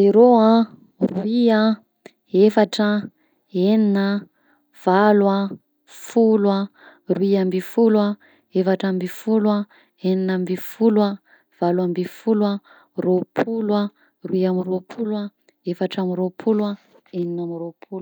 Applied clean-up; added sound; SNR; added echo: none; none; none; none.